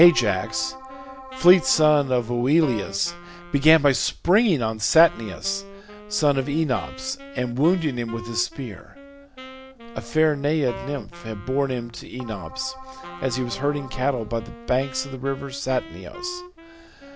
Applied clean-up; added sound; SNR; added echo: none; Keyboard (musical) + Wind instrument, woodwind instrument; 16 dB; none.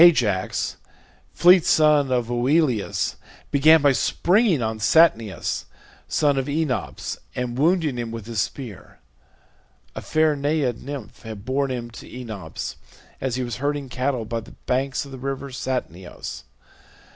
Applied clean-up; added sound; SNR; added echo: none; none; none; none.